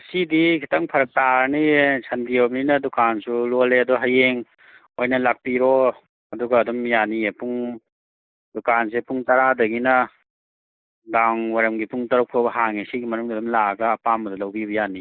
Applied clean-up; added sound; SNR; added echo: neural mask model Resemble Enhance denoiser.